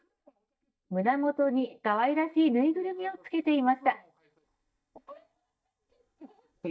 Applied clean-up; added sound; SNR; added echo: neural mask model DeepFilterNet 3.